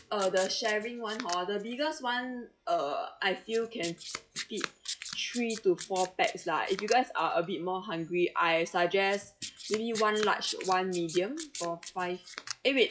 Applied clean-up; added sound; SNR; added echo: classical method WPE with log-MMSE.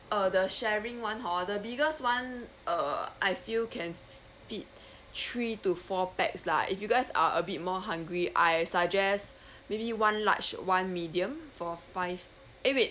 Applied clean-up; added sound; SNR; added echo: none; none; none; none.